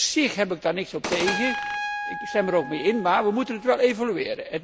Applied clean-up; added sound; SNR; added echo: none; Trumpet + Gunshot, gunfire; 9 dB; none.